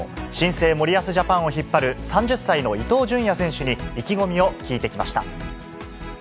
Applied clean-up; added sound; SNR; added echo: none; none; none; none.